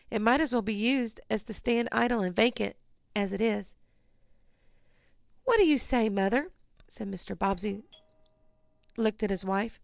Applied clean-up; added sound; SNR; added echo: neural separator model SepFormer DNS4.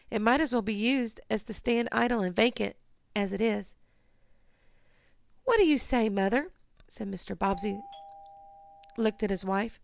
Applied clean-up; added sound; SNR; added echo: none; Doorbell; 18 dB; none.